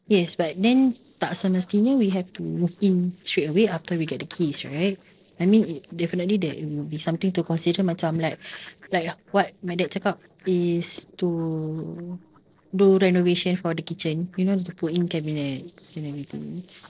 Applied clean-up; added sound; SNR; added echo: neural separator model SepFormer DNS4.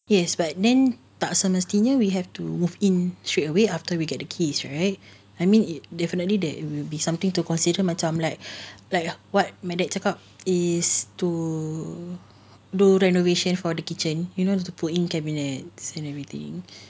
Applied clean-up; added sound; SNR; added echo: none; none; none; none.